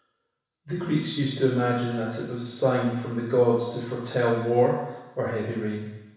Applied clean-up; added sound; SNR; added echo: none; none; none; reverberation time 1.0 s.